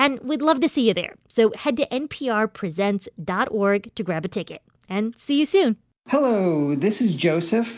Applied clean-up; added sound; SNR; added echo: none; none; none; none.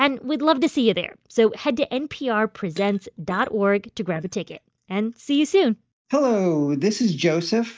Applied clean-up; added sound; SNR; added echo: neural mask model DeepFilterNet 3.